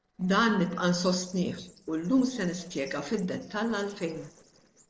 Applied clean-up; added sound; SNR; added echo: neural separator model SepFormer DNS4.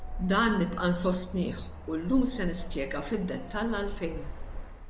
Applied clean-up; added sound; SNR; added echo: none; Bird; 7 dB; none.